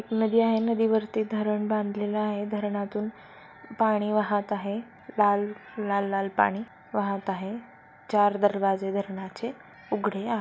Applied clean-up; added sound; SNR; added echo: none; none; none; none.